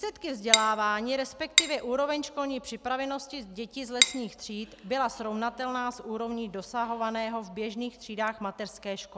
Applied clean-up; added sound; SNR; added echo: none; Cutlery, silverware / Dishes, pots, and pans; -4 dB; none.